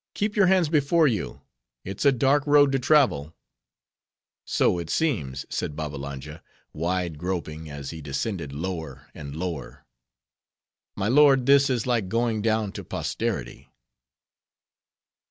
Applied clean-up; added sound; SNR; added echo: none; none; none; none.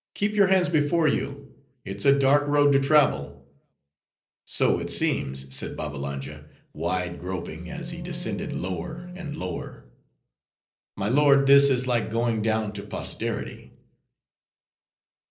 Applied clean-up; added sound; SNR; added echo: neural separator model SepFormer DNS4.